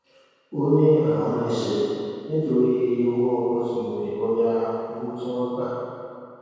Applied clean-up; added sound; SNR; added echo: none; none; none; reverberation time 2.2 s.